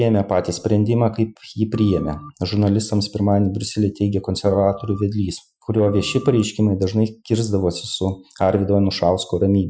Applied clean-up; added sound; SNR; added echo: classical method Wiener filter.